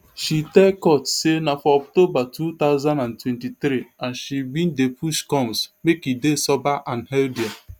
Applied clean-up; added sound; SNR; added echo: none; none; none; none.